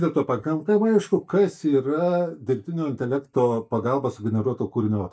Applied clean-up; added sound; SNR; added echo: neural mask model DeepFilterNet 3.